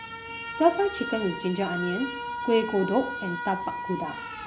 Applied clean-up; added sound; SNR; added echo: none; Alarm; 7 dB; none.